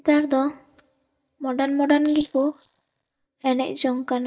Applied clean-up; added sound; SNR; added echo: neural mask model DeepFilterNet 3.